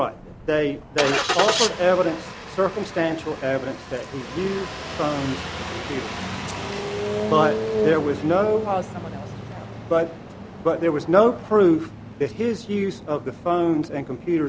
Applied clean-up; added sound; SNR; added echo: none; Engine starting; 7 dB; none.